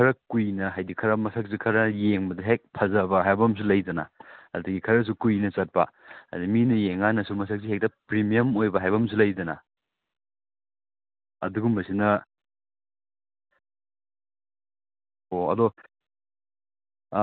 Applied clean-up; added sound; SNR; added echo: none; none; none; none.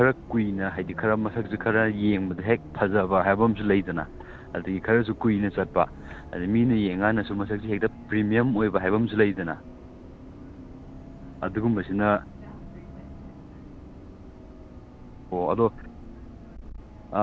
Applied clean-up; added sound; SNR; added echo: none; Bus; 15 dB; none.